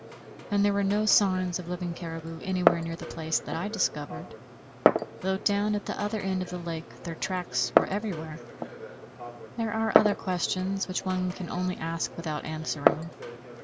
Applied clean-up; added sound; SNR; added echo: none; Glass; 2 dB; none.